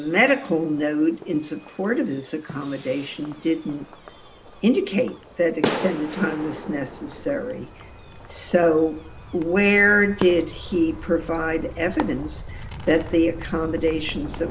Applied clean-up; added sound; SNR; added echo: none; Gull, seagull / Waves, surf / Siren + Fireworks; 12 dB; none.